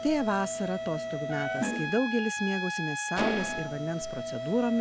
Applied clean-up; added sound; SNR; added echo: none; Trumpet + Mechanisms; 3 dB; none.